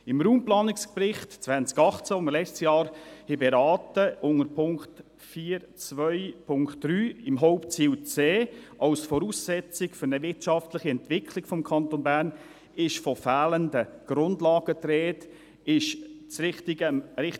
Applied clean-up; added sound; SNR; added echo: none; none; none; none.